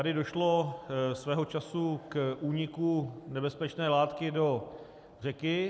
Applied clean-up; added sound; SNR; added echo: none; none; none; none.